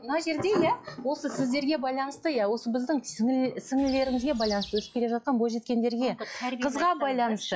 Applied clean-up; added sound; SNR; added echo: classical method log-MMSE.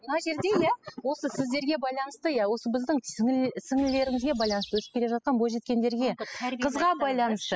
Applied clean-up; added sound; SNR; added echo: classical method spectral subtraction.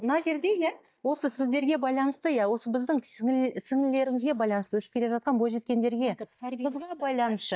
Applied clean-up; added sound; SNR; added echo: neural mask model DeepFilterNet 3.